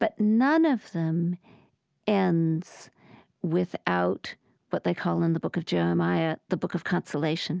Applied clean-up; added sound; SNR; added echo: none; none; none; none.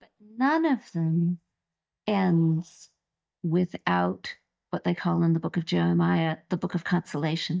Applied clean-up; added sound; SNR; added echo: neural mask model DeepFilterNet 3.